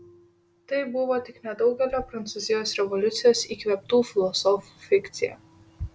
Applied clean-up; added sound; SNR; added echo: none; none; none; none.